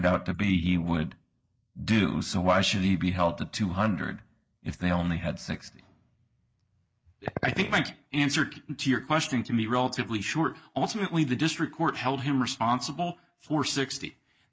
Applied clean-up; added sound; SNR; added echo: neural mask model Resemble Enhance denoiser.